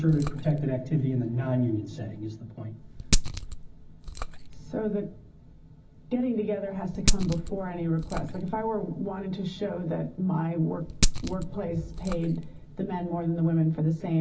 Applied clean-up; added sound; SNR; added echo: none; Glass; 2 dB; reverberation time 0.4 s.